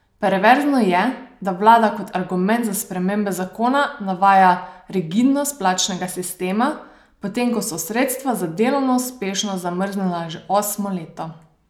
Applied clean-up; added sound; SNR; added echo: none; none; none; none.